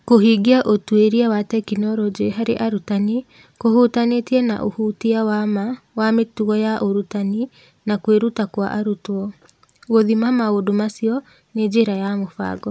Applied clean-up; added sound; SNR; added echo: none; none; none; none.